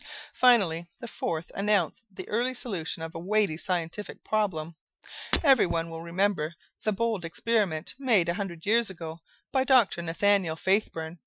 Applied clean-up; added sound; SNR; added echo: classical method Wiener filter.